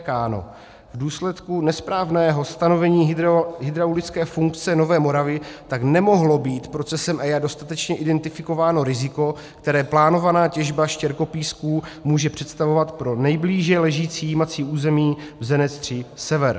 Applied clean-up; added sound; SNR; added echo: none; none; none; none.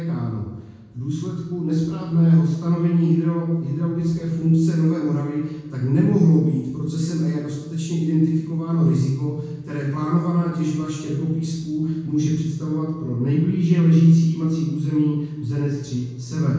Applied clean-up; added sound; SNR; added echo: none; none; none; reverberation time 1.1 s.